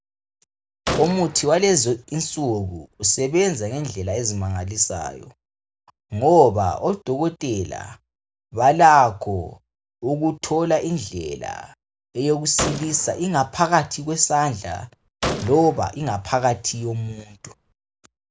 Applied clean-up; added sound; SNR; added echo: none; Gunshot, gunfire; 11 dB; none.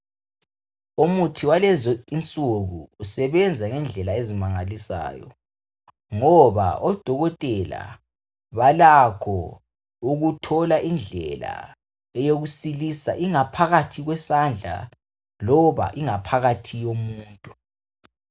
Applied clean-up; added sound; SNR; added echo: none; none; none; none.